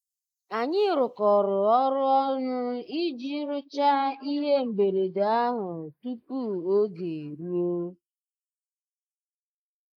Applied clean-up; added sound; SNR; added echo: neural mask model Resemble Enhance denoiser.